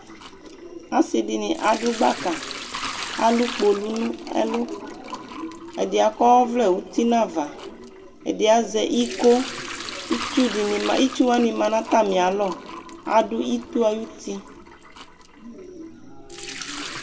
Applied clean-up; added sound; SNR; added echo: none; Sink (filling or washing) / Liquid; 13 dB; reverberation time 0.9 s.